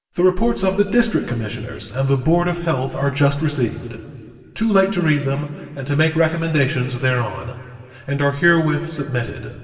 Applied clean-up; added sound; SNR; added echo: none; none; none; reverberation time 2.5 s.